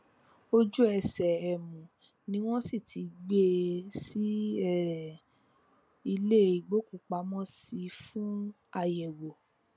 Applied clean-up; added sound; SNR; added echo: none; none; none; none.